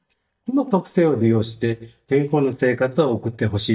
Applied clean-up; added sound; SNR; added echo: neural mask model DeepFilterNet 3.